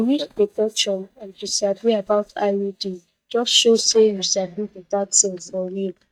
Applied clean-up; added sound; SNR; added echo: neural mask model DeepFilterNet 3.